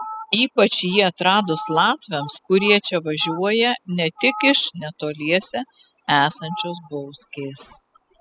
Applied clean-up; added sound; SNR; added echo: classical method spectral subtraction.